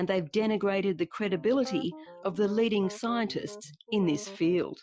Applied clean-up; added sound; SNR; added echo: classical method Wiener filter.